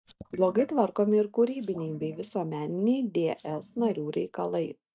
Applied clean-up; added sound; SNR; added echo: neural mask model DeepFilterNet 3.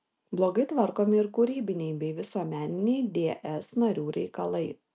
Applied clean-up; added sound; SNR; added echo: none; none; none; none.